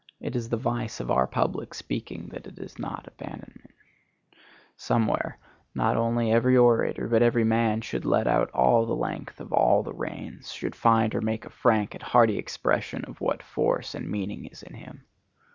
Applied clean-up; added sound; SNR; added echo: none; none; none; none.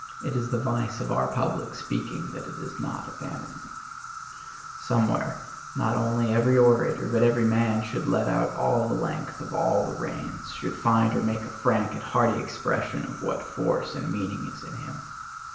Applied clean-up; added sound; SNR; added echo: none; Insect; 13 dB; reverberation time 0.8 s.